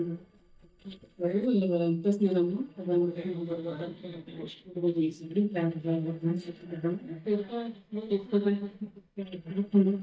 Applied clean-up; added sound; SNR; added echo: neural mask model DeepFilterNet 3.